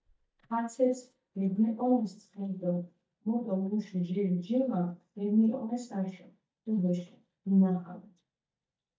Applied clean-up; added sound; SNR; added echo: neural mask model DeepFilterNet 3.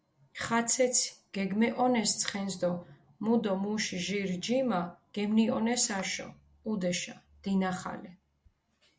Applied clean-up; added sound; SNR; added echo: none; none; none; none.